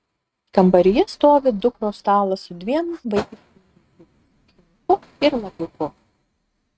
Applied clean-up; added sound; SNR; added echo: neural mask model RNNoise.